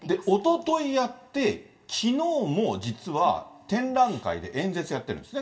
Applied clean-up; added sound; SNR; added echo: none; none; none; reverberation time 0.2 s.